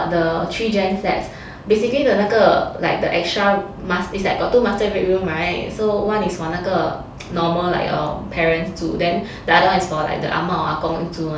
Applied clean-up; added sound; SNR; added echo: none; none; none; none.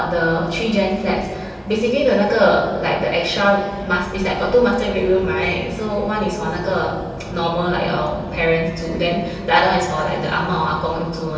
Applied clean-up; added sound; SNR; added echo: none; none; none; reverberation time 2.7 s.